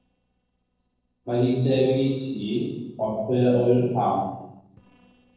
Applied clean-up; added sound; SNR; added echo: neural separator model SepFormer DNS4.